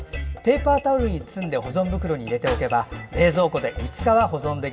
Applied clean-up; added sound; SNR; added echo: none; Snare drum; 18 dB; reverberation time 0.4 s.